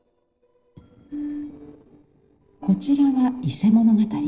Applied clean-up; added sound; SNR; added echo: neural separator model SepFormer DNS4.